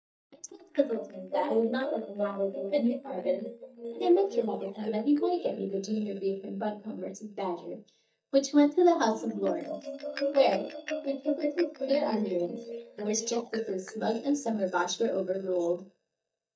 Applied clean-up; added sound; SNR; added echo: neural mask model DeepFilterNet 3.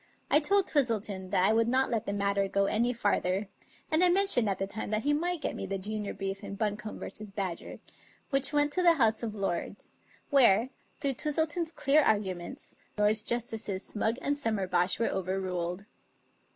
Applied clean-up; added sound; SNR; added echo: none; none; none; none.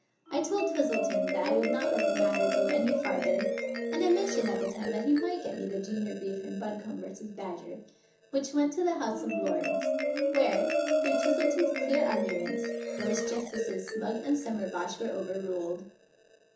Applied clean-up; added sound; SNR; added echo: none; Marimba, xylophone; 0 dB; reverberation time 0.7 s.